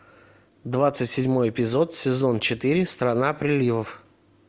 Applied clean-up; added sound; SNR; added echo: none; none; none; none.